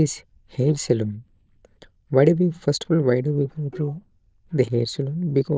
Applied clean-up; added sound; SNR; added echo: neural diffusion model UNIVERSE++.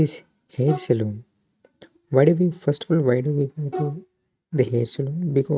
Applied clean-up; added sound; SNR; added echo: neural mask model RNNoise.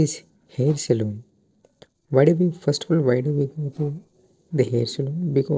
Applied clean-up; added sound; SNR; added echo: neural separator model SepFormer DNS4.